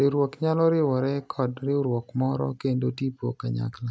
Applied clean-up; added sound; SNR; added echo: none; none; none; none.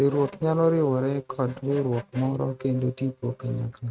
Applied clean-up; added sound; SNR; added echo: neural mask model RNNoise.